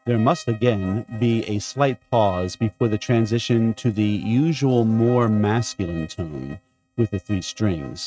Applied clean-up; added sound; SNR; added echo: neural mask model RNNoise.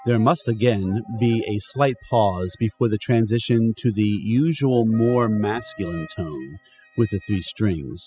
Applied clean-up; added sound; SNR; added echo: classical method spectral subtraction.